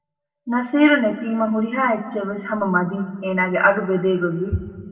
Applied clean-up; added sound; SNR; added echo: none; none; none; reverberation time 1.3 s.